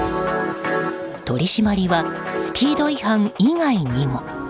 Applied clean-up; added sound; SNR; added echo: none; Gunshot, gunfire; 19 dB; none.